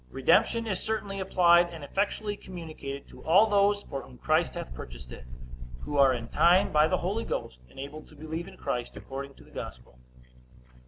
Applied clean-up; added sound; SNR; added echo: none; none; none; none.